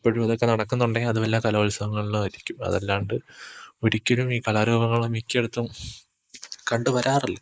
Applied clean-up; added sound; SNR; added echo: neural mask model Resemble Enhance denoiser.